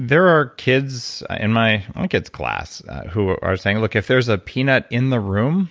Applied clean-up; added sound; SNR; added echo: none; none; none; none.